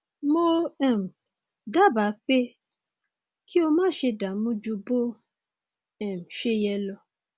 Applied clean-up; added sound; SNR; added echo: none; none; none; none.